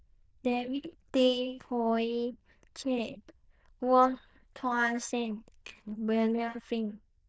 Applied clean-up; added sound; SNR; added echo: neural diffusion model UNIVERSE++.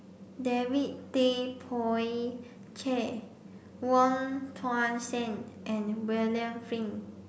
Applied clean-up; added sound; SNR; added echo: none; none; none; none.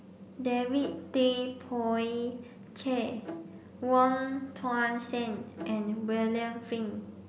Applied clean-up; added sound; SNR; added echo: none; Bowed string instrument; 16 dB; none.